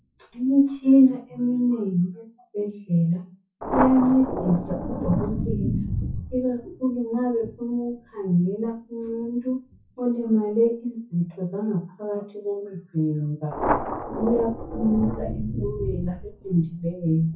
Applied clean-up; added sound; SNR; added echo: classical method WPE with log-MMSE.